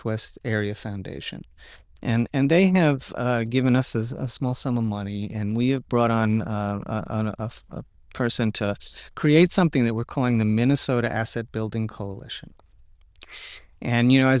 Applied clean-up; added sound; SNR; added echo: neural diffusion model UNIVERSE++.